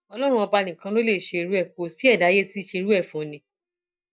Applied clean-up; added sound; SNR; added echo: neural mask model DeepFilterNet 3.